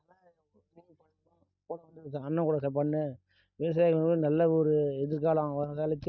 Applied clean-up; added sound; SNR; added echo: neural mask model DeepFilterNet 3.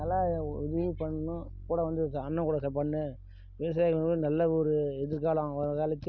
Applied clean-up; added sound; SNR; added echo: none; Bass guitar; 14 dB; none.